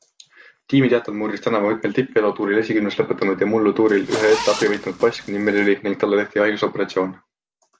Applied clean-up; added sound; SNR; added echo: none; Zipper (clothing); 11 dB; none.